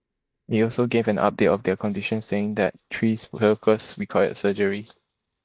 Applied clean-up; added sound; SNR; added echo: neural mask model DeepFilterNet 3.